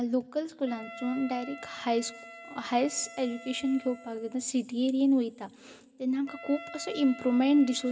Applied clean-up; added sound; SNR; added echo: none; Wind instrument, woodwind instrument; 18 dB; reverberation time 1.9 s.